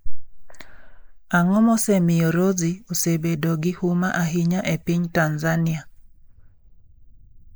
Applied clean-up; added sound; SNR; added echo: neural mask model Resemble Enhance denoiser.